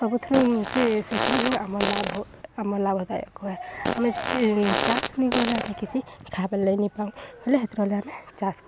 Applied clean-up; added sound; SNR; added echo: none; Fart; 1 dB; none.